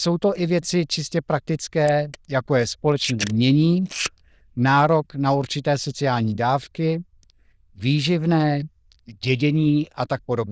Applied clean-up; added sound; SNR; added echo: neural diffusion model UNIVERSE++.